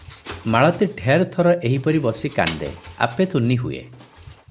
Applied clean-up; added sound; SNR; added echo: none; Engine; 16 dB; none.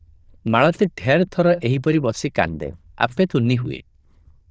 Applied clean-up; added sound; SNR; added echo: neural diffusion model UNIVERSE++.